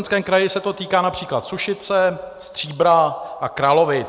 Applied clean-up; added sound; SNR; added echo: none; none; none; none.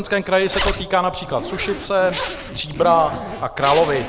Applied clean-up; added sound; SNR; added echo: none; Zipper (clothing); 9 dB; none.